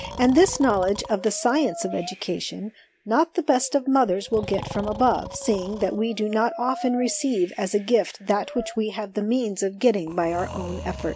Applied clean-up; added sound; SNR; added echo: none; Brass instrument + Breathing; 14 dB; none.